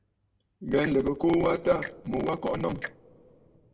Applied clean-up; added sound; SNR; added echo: none; Tick-tock; 17 dB; reverberation time 1.5 s.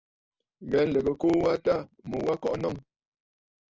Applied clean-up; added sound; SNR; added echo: none; none; none; none.